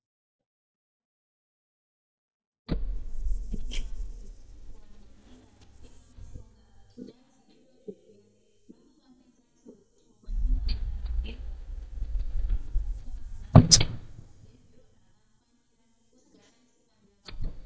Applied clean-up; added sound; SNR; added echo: neural mask model DeepFilterNet 3.